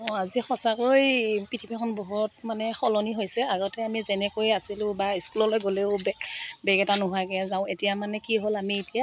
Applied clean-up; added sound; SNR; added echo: none; none; none; none.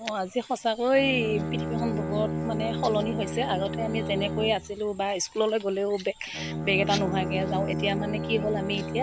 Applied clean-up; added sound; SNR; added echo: none; Bowed string instrument; 4 dB; none.